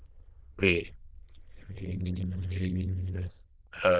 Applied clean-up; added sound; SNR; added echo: neural diffusion model UNIVERSE++.